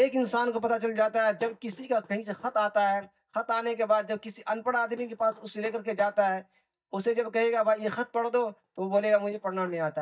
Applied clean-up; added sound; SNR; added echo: neural mask model DeepFilterNet 3.